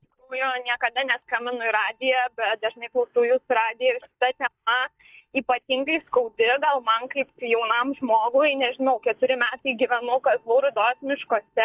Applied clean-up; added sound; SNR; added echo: neural mask model DeepFilterNet 3.